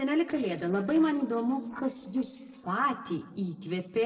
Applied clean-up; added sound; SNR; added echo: neural separator model SepFormer DNS4.